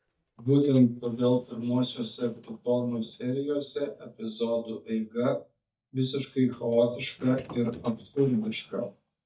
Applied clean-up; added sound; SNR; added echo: neural mask model DeepFilterNet 3.